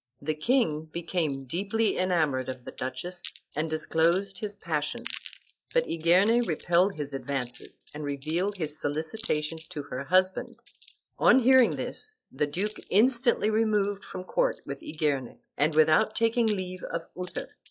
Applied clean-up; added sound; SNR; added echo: classical method log-MMSE.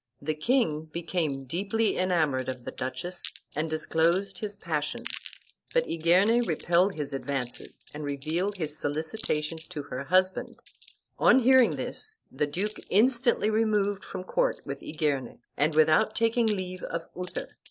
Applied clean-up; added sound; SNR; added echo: none; Wind chime; -1 dB; none.